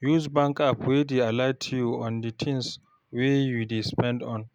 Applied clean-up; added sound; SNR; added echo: none; none; none; none.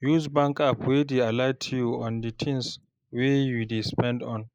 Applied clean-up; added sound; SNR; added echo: neural mask model Resemble Enhance denoiser.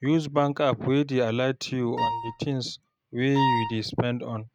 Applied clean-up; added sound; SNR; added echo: neural mask model RNNoise.